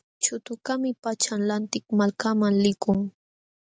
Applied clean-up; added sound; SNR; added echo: none; none; none; none.